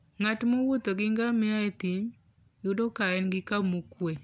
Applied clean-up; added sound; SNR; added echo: none; none; none; none.